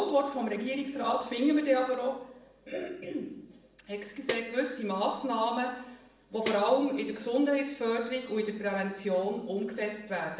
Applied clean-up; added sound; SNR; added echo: none; Tambourine; 12 dB; reverberation time 0.7 s.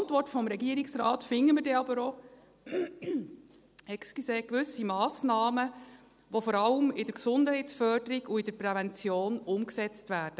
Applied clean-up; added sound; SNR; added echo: none; none; none; none.